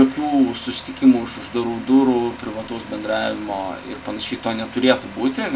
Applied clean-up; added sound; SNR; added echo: none; Truck; 18 dB; reverberation time 0.3 s.